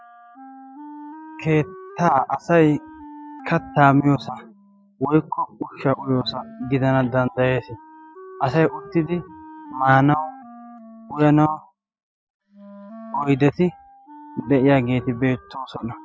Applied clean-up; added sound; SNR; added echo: classical method spectral subtraction.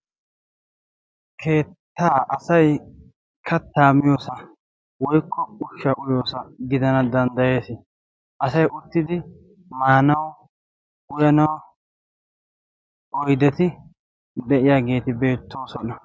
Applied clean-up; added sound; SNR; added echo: none; none; none; none.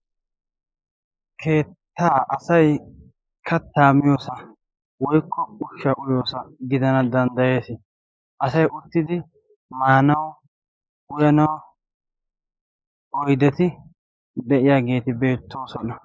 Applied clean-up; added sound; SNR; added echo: neural mask model Resemble Enhance denoiser.